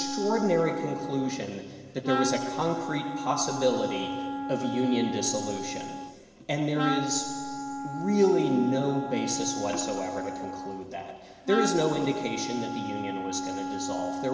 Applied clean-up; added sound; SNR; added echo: none; Wind instrument, woodwind instrument; 5 dB; reverberation time 2.1 s.